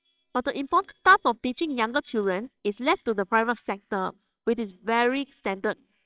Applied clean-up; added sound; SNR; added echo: neural separator model SepFormer WHAMR!.